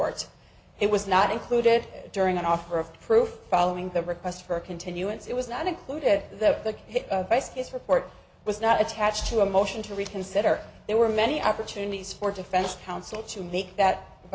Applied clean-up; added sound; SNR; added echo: none; none; none; none.